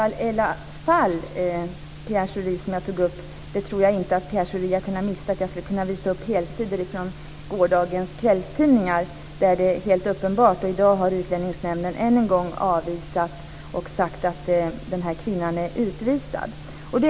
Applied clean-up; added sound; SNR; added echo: none; none; none; none.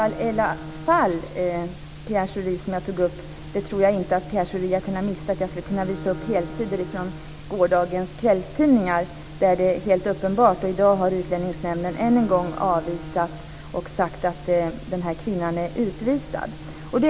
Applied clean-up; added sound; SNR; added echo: none; Bowed string instrument; 18 dB; none.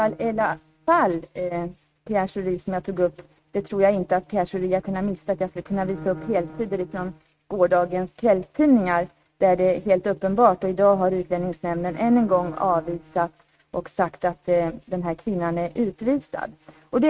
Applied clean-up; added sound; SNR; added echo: neural mask model RNNoise.